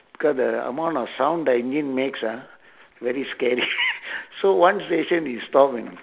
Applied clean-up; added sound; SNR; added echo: none; none; none; none.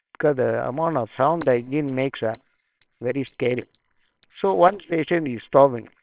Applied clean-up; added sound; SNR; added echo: neural separator model SepFormer WHAMR!.